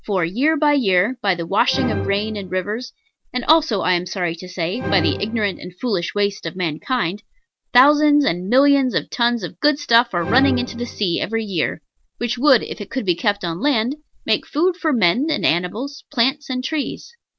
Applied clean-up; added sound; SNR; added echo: none; Musical instrument; 9 dB; none.